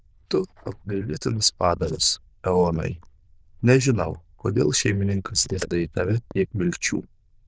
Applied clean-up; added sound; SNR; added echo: neural diffusion model UNIVERSE++.